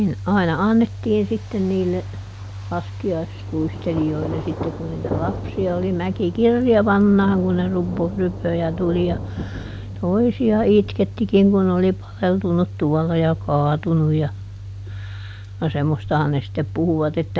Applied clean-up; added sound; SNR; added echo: none; Thunder; 15 dB; none.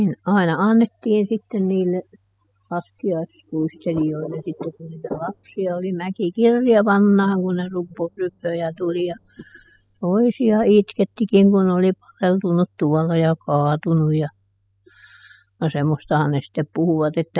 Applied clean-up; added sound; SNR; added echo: classical method spectral subtraction.